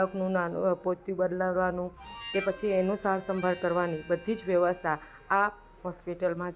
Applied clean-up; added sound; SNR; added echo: none; Harmonica; 19 dB; none.